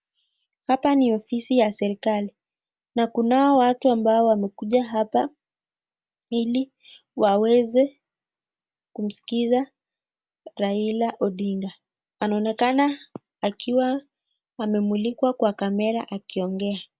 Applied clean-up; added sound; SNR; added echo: none; none; none; none.